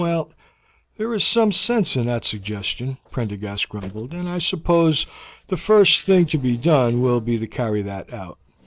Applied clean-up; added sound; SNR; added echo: neural separator model SepFormer DNS4.